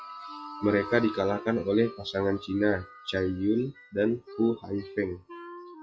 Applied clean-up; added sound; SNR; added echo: classical method log-MMSE.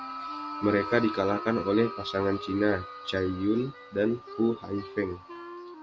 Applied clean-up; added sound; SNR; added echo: none; Wind instrument, woodwind instrument; 17 dB; none.